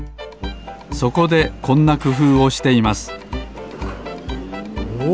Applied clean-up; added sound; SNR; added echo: none; none; none; none.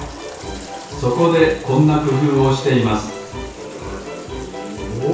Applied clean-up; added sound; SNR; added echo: none; Toilet flush; 20 dB; reverberation time 0.6 s.